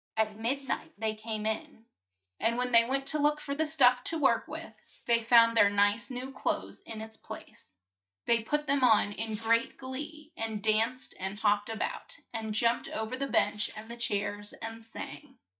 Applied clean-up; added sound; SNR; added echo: neural mask model DeepFilterNet 3.